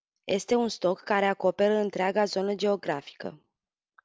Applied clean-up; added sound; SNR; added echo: none; none; none; none.